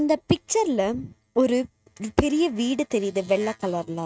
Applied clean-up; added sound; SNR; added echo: neural mask model RNNoise.